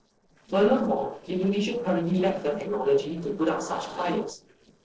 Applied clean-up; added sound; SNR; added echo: neural separator model SepFormer DNS4.